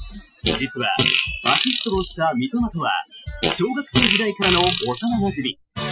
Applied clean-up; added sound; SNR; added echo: classical method Wiener filter.